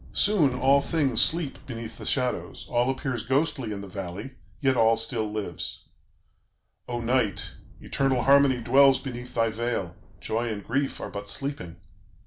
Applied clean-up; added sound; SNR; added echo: none; Gunshot, gunfire; 15 dB; none.